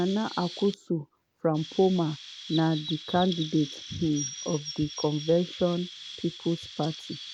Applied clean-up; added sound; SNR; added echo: none; Chirp, tweet; 12 dB; none.